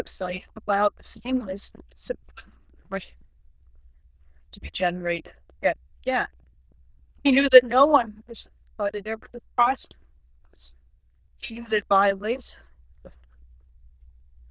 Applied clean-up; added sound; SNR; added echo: neural diffusion model UNIVERSE++.